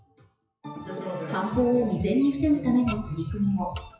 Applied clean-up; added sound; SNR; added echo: classical method WPE with log-MMSE.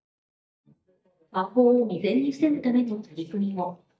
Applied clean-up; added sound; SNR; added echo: neural mask model DeepFilterNet 3.